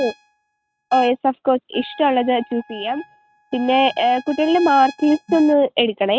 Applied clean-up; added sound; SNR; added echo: neural mask model RNNoise.